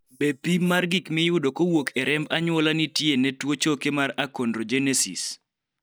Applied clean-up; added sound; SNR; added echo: neural mask model DeepFilterNet 3.